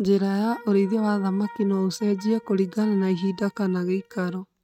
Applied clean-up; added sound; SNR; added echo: neural mask model RNNoise.